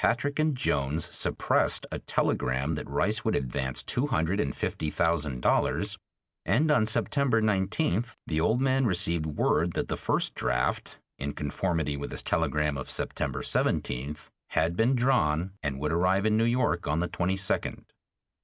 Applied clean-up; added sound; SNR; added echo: none; none; none; none.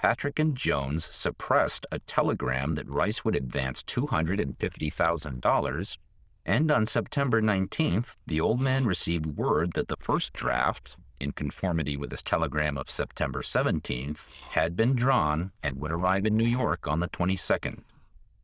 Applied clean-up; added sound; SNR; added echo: neural diffusion model UNIVERSE++.